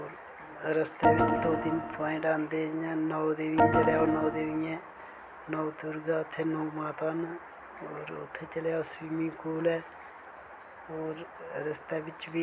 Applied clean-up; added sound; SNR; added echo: none; Organ; -5 dB; none.